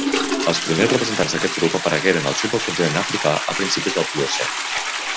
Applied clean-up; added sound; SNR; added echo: none; Toilet flush; 2 dB; none.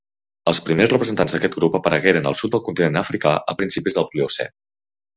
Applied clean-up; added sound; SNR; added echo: none; none; none; none.